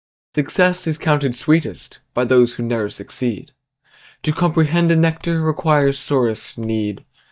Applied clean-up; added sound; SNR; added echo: neural mask model DeepFilterNet 3.